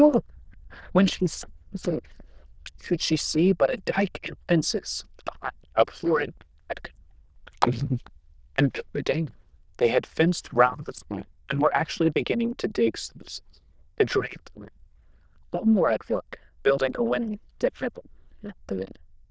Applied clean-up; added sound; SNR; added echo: neural diffusion model UNIVERSE++.